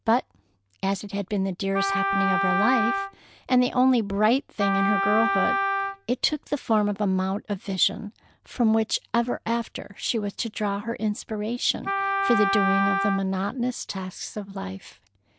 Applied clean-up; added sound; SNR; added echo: none; Wind instrument, woodwind instrument; 1 dB; none.